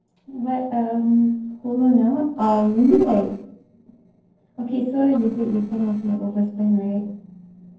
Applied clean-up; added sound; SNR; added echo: neural separator model SepFormer DNS4.